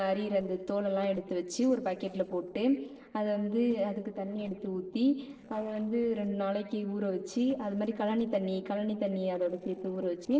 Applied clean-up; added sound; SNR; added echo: neural separator model SepFormer DNS4.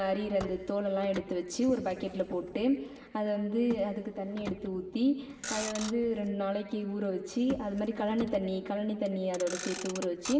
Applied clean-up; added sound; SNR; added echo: none; Motor vehicle (road); 14 dB; reverberation time 2.4 s.